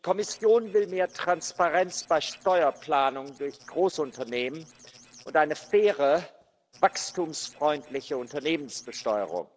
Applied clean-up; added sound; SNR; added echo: neural separator model SepFormer DNS4.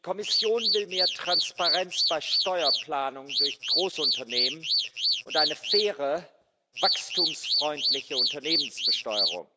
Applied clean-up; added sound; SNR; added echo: neural mask model Resemble Enhance denoiser.